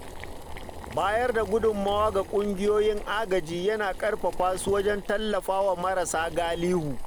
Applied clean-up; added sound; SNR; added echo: none; Boiling; 11 dB; none.